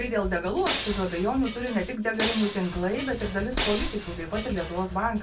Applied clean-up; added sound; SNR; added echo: none; Shatter; 8 dB; reverberation time 0.2 s.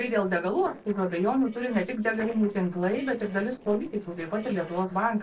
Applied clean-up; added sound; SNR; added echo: neural separator model SepFormer DNS4.